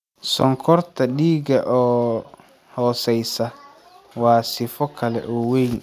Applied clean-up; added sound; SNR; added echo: none; none; none; none.